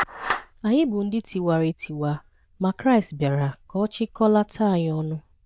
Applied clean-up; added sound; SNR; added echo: neural diffusion model UNIVERSE++.